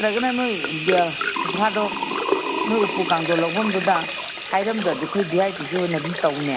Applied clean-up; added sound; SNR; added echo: none; Sink (filling or washing) / Water tap, faucet; 2 dB; none.